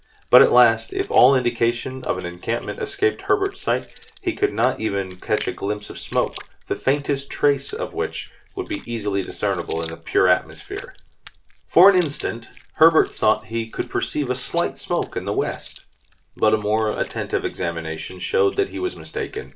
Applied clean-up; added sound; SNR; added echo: none; Chewing, mastication; 19 dB; reverberation time 0.2 s.